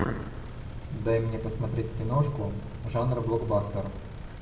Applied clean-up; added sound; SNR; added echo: none; Engine; 11 dB; reverberation time 0.9 s.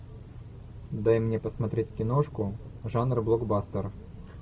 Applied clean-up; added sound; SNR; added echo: none; none; none; none.